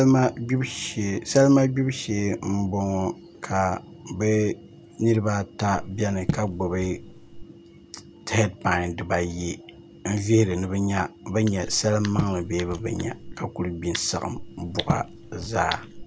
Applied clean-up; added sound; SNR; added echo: none; Raindrop / Drip; 9 dB; none.